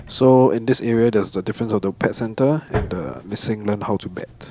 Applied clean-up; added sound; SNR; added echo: none; Drawer open or close; 15 dB; none.